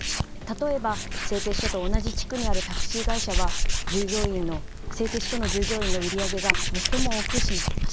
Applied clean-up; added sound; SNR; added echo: none; Cat + Tools; -5 dB; none.